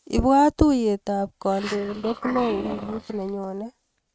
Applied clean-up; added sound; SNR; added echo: neural mask model RNNoise.